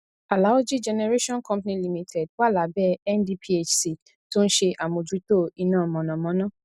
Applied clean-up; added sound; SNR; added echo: none; none; none; none.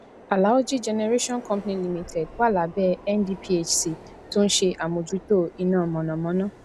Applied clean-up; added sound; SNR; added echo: none; Subway, metro, underground; 20 dB; none.